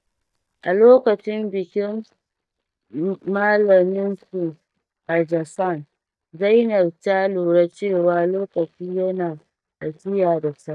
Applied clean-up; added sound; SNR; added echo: neural mask model DeepFilterNet 3.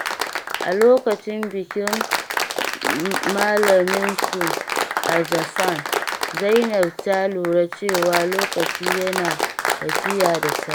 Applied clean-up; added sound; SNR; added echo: none; Applause; 3 dB; none.